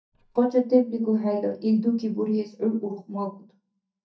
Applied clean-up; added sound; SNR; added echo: neural mask model DeepFilterNet 3.